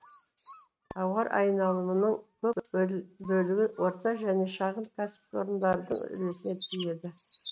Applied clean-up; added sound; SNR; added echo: neural mask model RNNoise.